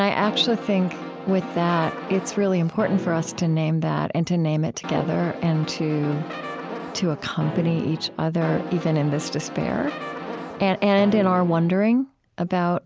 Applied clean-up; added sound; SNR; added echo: none; Brass instrument; 10 dB; none.